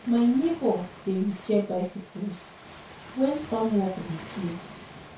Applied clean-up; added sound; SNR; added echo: none; Waves, surf; 16 dB; reverberation time 0.2 s.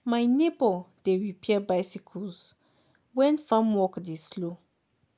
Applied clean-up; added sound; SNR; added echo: none; none; none; none.